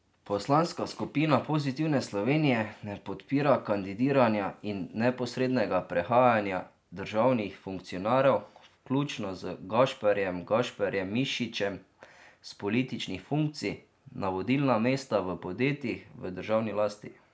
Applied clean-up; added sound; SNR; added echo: none; none; none; none.